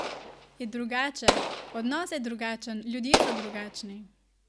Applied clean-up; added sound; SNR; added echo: none; Explosion; -2 dB; none.